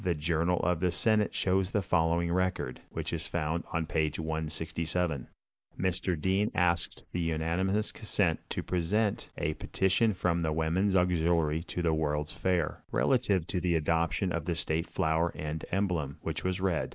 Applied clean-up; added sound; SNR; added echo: neural mask model Resemble Enhance denoiser.